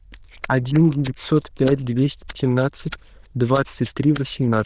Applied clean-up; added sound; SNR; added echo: neural diffusion model UNIVERSE++.